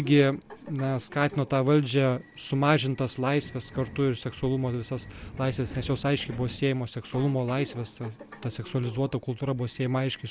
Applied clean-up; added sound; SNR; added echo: none; Subway, metro, underground; 18 dB; none.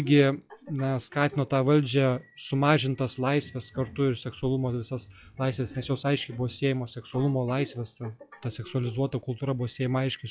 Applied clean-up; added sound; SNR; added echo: classical method log-MMSE.